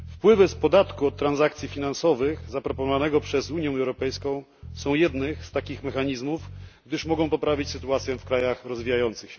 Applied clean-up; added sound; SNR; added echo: none; Bass guitar; 16 dB; none.